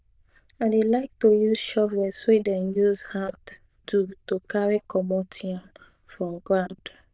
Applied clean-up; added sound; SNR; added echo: neural diffusion model UNIVERSE++.